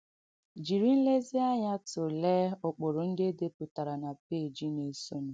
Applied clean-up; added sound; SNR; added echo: none; none; none; none.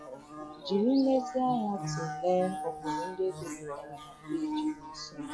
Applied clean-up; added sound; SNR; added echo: classical method log-MMSE.